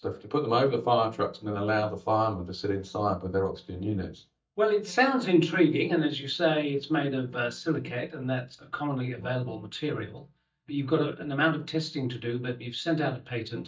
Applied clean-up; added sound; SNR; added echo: neural mask model DeepFilterNet 3.